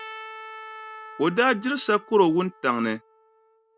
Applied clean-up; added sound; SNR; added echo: none; Trumpet; 18 dB; none.